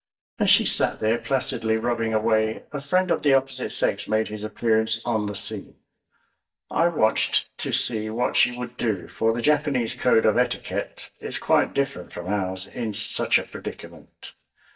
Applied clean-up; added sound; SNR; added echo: neural mask model DeepFilterNet 3.